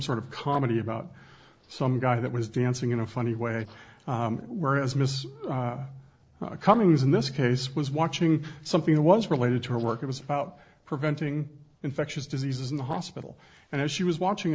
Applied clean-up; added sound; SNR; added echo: neural separator model SepFormer DNS4.